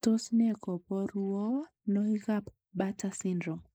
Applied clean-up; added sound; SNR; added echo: neural mask model Resemble Enhance denoiser.